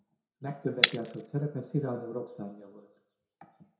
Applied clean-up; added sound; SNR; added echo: none; Shatter; -1 dB; reverberation time 0.6 s.